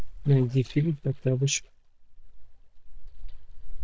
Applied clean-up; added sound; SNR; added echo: neural mask model DeepFilterNet 3.